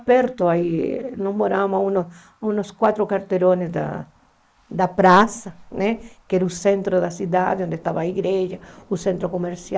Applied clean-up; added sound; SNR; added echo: neural mask model Resemble Enhance denoiser.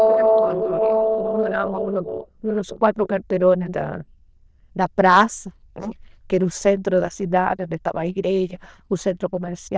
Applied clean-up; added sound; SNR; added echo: neural diffusion model UNIVERSE++.